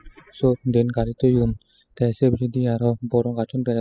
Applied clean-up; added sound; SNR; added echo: classical method spectral subtraction.